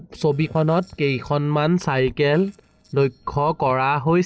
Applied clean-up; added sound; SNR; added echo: neural separator model SepFormer DNS4.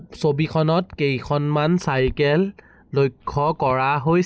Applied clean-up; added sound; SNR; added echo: none; none; none; none.